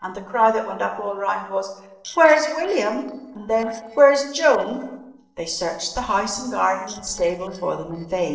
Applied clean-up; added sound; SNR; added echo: neural separator model SepFormer DNS4.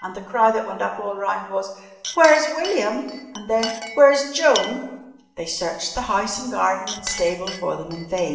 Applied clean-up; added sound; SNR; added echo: none; Chink, clink; 14 dB; reverberation time 1.0 s.